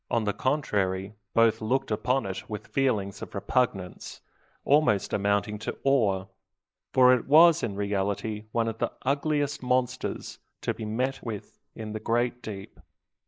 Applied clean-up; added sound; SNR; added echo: neural mask model Resemble Enhance denoiser.